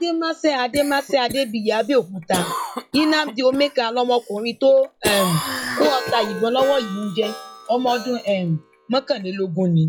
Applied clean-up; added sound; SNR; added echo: classical method log-MMSE.